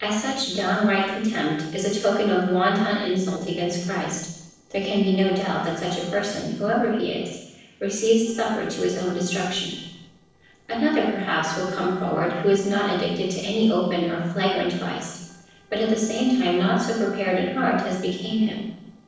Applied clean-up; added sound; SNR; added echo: neural separator model SepFormer DNS4.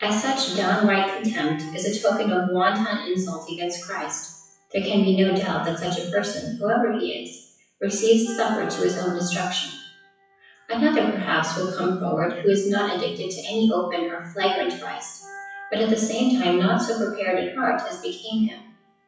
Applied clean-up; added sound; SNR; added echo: classical method WPE with log-MMSE.